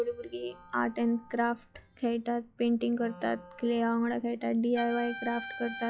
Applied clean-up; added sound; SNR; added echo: classical method log-MMSE.